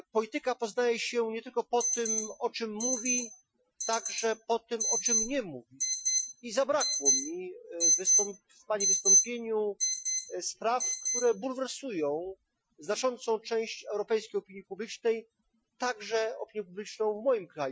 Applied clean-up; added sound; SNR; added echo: classical method Wiener filter.